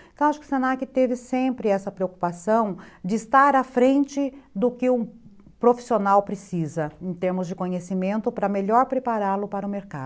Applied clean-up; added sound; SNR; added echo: none; none; none; none.